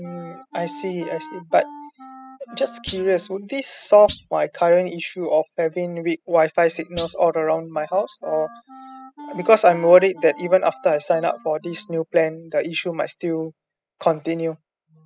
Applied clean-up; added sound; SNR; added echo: classical method spectral subtraction.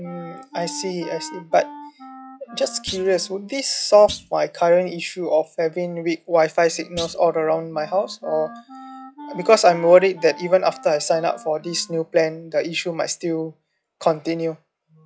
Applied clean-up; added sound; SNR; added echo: classical method log-MMSE.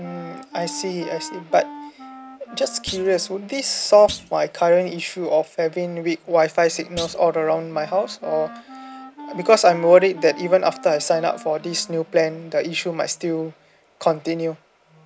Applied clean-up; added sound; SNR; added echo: none; Wind instrument, woodwind instrument + Thump, thud; 18 dB; none.